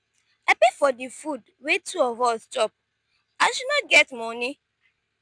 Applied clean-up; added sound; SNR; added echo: none; none; none; none.